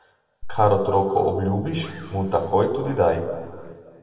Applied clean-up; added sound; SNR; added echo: none; Zipper (clothing); 14 dB; reverberation time 2.1 s.